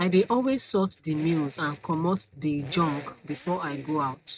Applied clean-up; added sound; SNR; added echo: neural mask model RNNoise.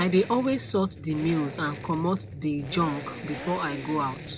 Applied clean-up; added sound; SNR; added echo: none; Accelerating, revving, vroom; 11 dB; none.